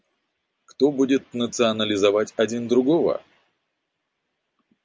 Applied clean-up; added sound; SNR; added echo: none; none; none; none.